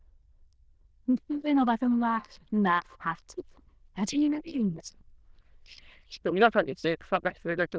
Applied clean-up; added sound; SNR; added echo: neural diffusion model UNIVERSE++.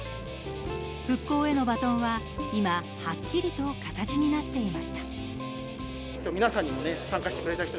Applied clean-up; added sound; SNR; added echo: none; Guitar; 12 dB; none.